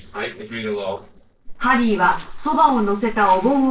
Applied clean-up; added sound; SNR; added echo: neural separator model SepFormer DNS4.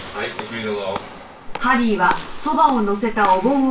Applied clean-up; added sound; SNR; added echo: none; Walk, footsteps / Slam; 16 dB; reverberation time 0.3 s.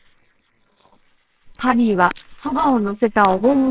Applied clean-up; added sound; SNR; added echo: neural separator model SepFormer WHAMR!.